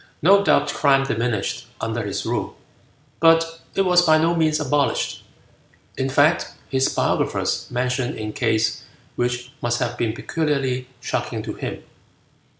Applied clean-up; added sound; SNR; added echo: none; none; none; none.